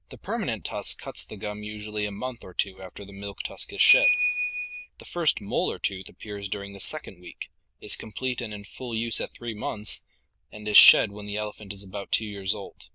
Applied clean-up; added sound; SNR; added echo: neural diffusion model UNIVERSE++.